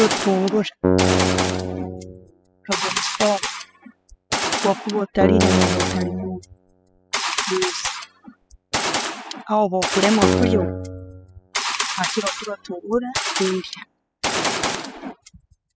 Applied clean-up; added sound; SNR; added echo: classical method spectral subtraction.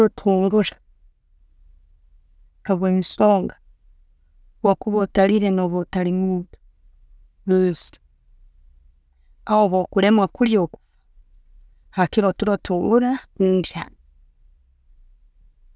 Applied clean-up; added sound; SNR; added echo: none; none; none; none.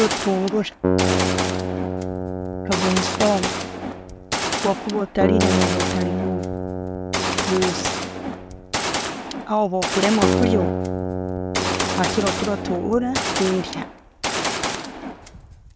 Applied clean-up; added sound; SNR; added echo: none; Gunshot, gunfire + Keyboard (musical); -2 dB; none.